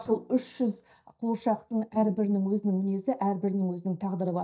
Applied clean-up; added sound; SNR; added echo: neural mask model DeepFilterNet 3.